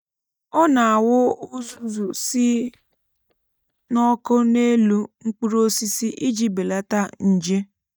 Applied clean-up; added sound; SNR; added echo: neural mask model DeepFilterNet 3.